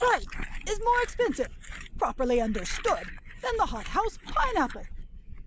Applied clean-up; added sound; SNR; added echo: neural mask model Resemble Enhance denoiser.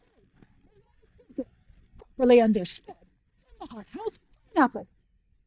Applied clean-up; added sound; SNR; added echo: neural mask model DeepFilterNet 3.